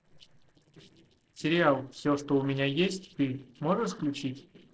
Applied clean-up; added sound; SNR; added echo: neural separator model SepFormer DNS4.